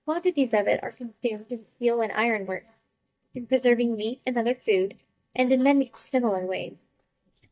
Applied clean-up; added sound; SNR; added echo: neural mask model DeepFilterNet 3.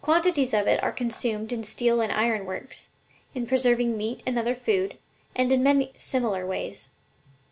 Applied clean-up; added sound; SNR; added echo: none; none; none; none.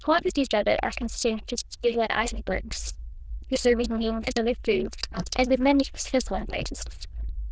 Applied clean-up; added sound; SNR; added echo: neural diffusion model UNIVERSE++.